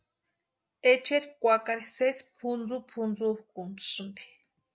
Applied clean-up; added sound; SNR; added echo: none; none; none; none.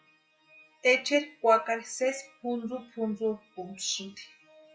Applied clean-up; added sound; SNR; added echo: classical method WPE with log-MMSE.